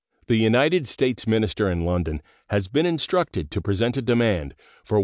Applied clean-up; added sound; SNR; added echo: none; none; none; none.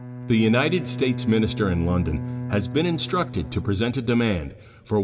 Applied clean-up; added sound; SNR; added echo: none; Bowed string instrument; 9 dB; reverberation time 0.3 s.